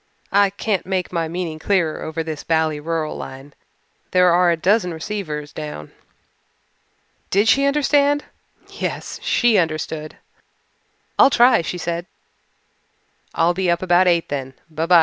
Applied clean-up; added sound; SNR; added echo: none; none; none; none.